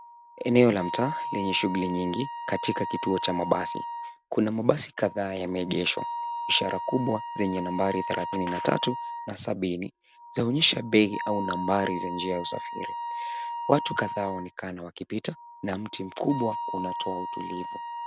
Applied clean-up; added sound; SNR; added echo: none; Wind instrument, woodwind instrument; 7 dB; none.